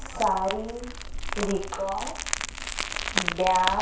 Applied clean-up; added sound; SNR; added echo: none; Crumpling, crinkling; 3 dB; reverberation time 0.6 s.